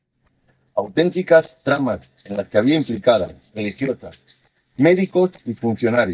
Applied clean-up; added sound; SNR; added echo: neural mask model DeepFilterNet 3.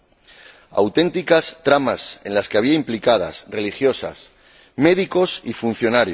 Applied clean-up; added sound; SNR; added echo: none; none; none; none.